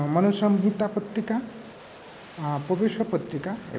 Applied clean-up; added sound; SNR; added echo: none; Aircraft; 19 dB; none.